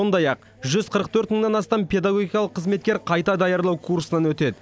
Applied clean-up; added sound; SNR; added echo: none; none; none; none.